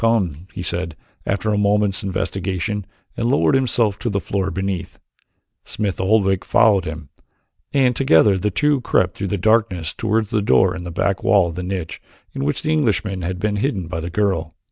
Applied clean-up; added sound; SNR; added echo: none; none; none; none.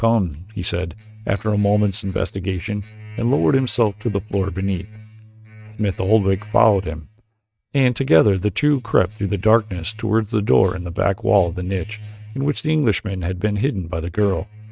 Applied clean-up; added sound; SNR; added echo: neural mask model RNNoise.